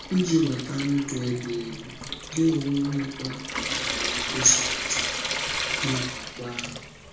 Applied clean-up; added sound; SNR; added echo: none; Trickle, dribble / Sink (filling or washing) / Water tap, faucet; 4 dB; reverberation time 0.5 s.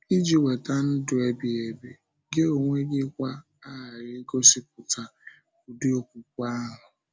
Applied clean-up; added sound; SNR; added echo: none; none; none; none.